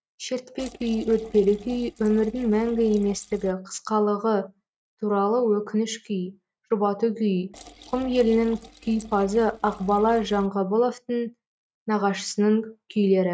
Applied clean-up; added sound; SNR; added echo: neural mask model RNNoise.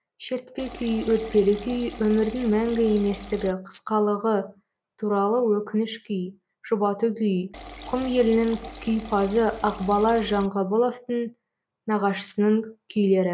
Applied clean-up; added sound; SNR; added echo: none; Liquid; 14 dB; none.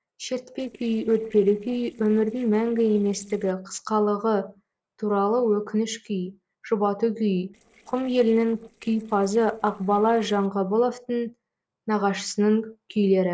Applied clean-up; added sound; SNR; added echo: neural separator model SepFormer DNS4.